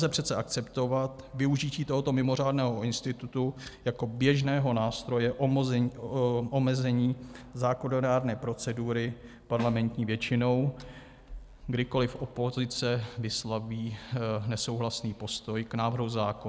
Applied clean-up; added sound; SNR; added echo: none; Snare drum; 16 dB; none.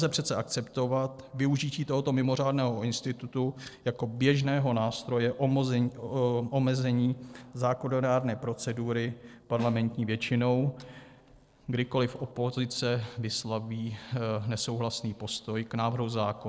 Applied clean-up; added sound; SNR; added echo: neural separator model SepFormer DNS4.